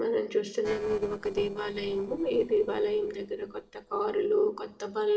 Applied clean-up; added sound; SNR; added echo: neural separator model SepFormer DNS4.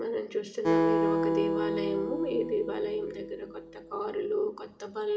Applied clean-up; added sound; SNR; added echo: none; Acoustic guitar; -1 dB; reverberation time 2.0 s.